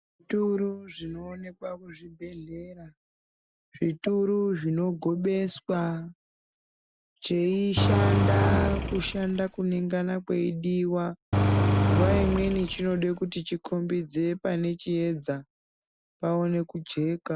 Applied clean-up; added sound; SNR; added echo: none; Engine; -4 dB; none.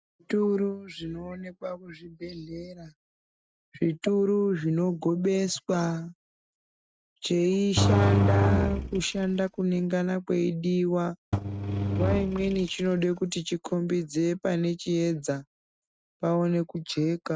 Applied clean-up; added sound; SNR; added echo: neural mask model RNNoise.